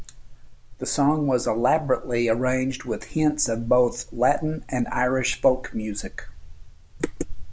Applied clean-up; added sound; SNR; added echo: none; none; none; none.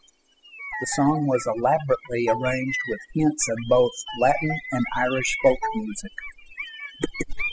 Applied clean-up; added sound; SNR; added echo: classical method spectral subtraction.